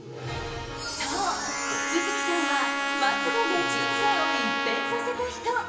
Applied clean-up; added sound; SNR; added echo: none; Trumpet; 1 dB; reverberation time 2.7 s.